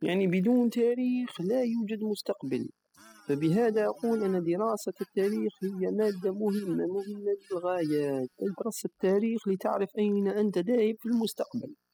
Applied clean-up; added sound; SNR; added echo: classical method spectral subtraction.